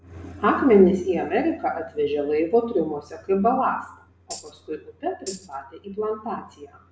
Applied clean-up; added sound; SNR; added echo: none; Tambourine; 17 dB; none.